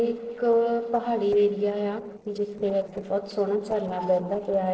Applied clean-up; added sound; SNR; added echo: neural separator model SepFormer DNS4.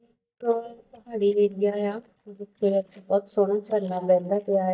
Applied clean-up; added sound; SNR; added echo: neural mask model DeepFilterNet 3.